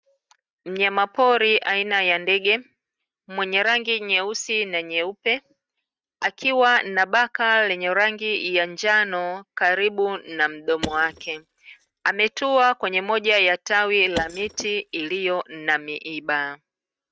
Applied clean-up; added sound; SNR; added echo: neural mask model RNNoise.